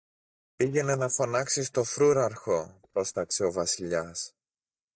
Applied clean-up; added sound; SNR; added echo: neural mask model DeepFilterNet 3.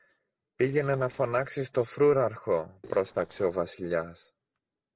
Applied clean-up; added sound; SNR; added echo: neural separator model SepFormer DNS4.